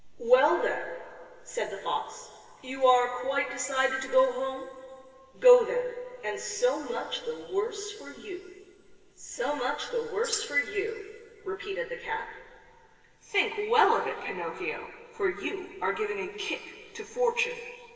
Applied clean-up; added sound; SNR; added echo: none; Tambourine; 12 dB; reverberation time 2.8 s.